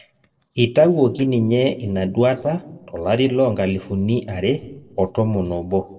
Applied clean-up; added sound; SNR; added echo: neural separator model SepFormer DNS4.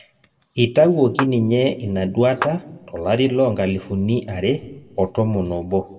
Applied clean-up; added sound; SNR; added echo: none; Clapping; 8 dB; reverberation time 0.9 s.